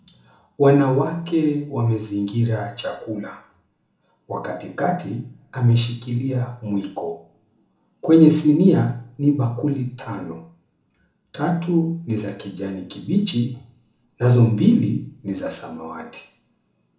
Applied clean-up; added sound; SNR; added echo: none; none; none; reverberation time 0.7 s.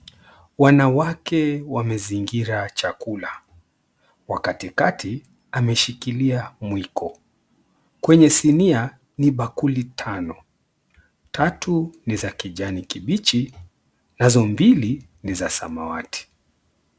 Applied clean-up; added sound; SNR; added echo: none; none; none; none.